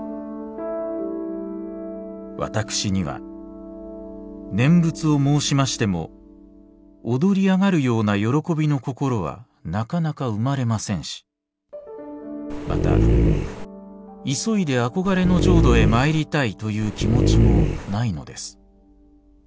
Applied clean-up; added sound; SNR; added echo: none; Dog; -4 dB; none.